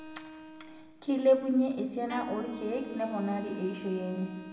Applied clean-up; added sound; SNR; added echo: none; Wind instrument, woodwind instrument; 15 dB; reverberation time 1.4 s.